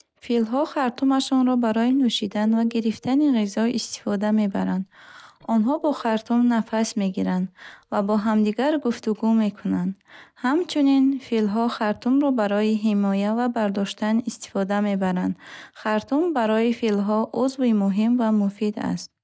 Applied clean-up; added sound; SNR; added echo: neural mask model DeepFilterNet 3.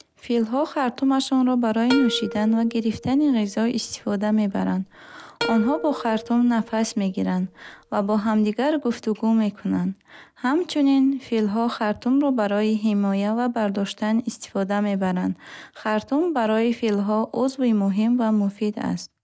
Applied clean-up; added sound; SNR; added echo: none; Plucked string instrument; 13 dB; none.